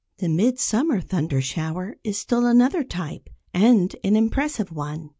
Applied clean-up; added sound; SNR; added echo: none; none; none; none.